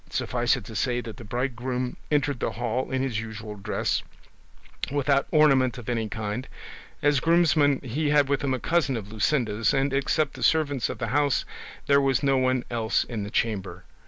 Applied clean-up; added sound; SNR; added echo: none; none; none; none.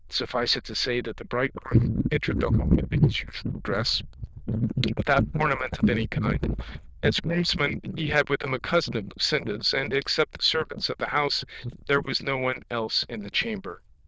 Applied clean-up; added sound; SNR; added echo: neural diffusion model UNIVERSE++.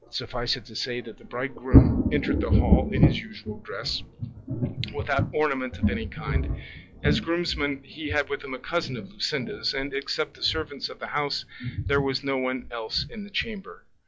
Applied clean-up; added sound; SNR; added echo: classical method log-MMSE.